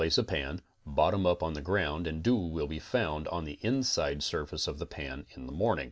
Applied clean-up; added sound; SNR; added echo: none; none; none; none.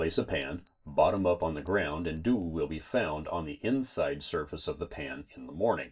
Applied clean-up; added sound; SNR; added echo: neural mask model DeepFilterNet 3.